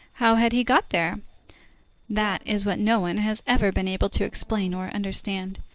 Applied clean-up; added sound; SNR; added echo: neural separator model SepFormer DNS4.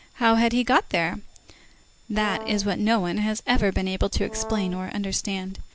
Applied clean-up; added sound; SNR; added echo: none; Brass instrument; 13 dB; none.